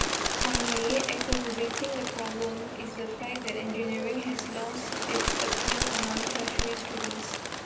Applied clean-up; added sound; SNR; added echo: none; Bird; -3 dB; reverberation time 0.5 s.